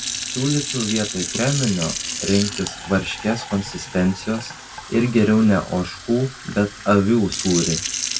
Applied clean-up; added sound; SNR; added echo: none; Fill (with liquid) / Sink (filling or washing); 8 dB; reverberation time 0.2 s.